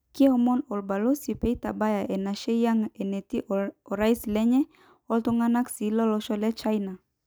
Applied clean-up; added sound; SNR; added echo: none; none; none; none.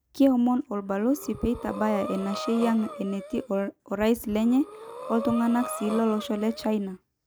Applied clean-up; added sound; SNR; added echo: none; Breathing; 13 dB; none.